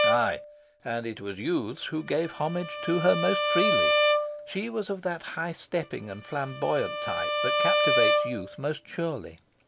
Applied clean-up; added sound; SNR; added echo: none; Bowed string instrument; -2 dB; none.